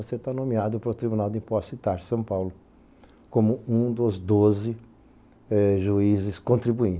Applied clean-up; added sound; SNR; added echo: none; none; none; none.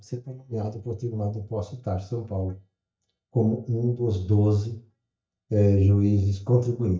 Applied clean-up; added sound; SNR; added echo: neural mask model DeepFilterNet 3.